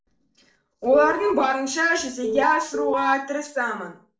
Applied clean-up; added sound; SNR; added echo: neural separator model SepFormer DNS4.